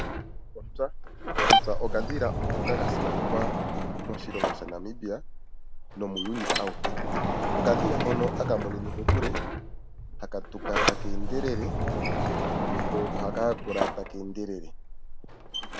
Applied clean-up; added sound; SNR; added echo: none; Sliding door; -3 dB; none.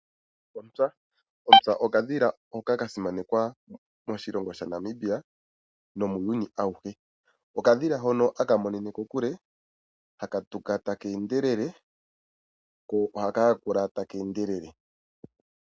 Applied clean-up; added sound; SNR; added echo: none; none; none; none.